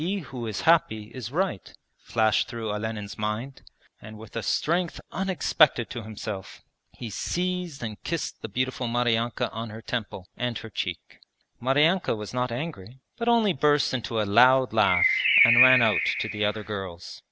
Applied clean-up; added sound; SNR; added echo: none; Bird; -3 dB; none.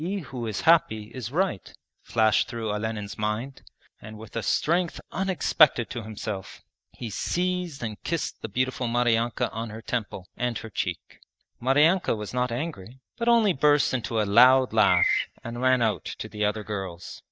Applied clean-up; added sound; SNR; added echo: neural mask model DeepFilterNet 3.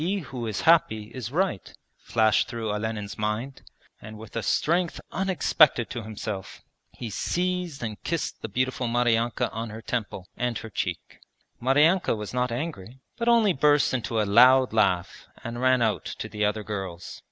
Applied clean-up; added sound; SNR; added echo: none; none; none; none.